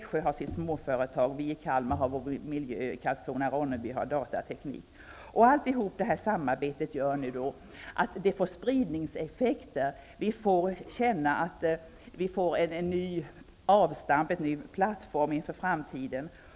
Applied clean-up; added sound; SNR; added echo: none; none; none; none.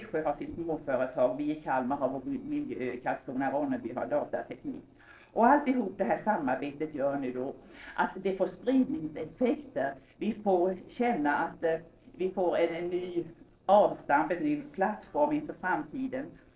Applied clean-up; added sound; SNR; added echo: neural separator model SepFormer DNS4.